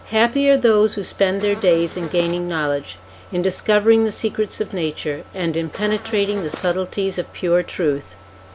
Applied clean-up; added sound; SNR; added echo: none; Buzz; 14 dB; none.